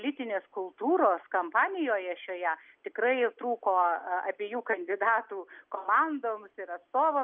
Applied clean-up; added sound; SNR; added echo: none; none; none; none.